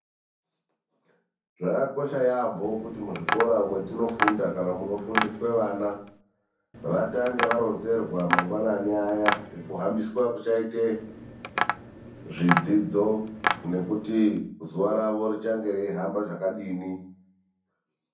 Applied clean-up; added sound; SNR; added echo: none; Tap; 4 dB; reverberation time 0.6 s.